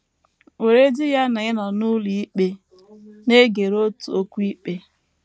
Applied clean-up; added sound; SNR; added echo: none; none; none; none.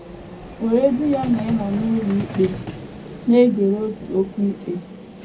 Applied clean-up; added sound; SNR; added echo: none; Vehicle; 12 dB; reverberation time 0.4 s.